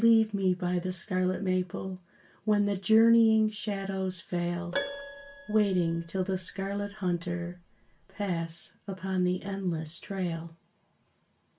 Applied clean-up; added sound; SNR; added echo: none; Keyboard (musical); 13 dB; reverberation time 0.2 s.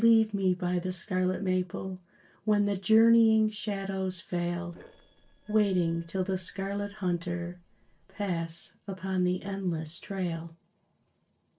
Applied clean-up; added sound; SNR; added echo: neural separator model SepFormer DNS4.